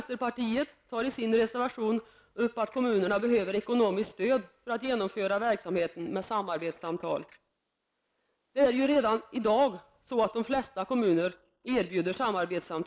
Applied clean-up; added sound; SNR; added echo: neural mask model Resemble Enhance denoiser.